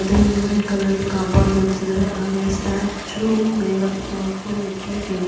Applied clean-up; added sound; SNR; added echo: none; Toilet flush; 14 dB; reverberation time 1.1 s.